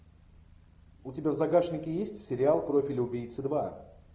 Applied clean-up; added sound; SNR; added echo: none; none; none; none.